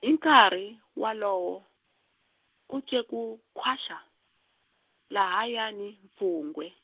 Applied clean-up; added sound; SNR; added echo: none; none; none; none.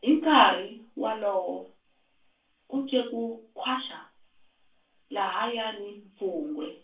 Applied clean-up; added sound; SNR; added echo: none; none; none; reverberation time 0.3 s.